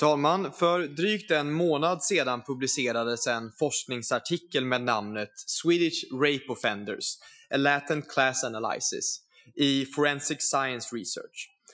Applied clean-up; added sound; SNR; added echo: classical method Wiener filter.